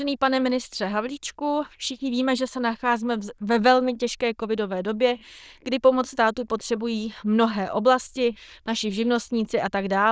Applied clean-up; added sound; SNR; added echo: neural diffusion model UNIVERSE++.